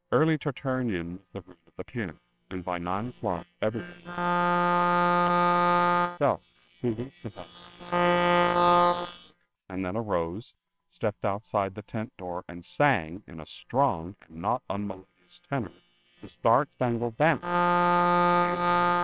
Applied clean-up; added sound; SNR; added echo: neural separator model SepFormer WHAMR!.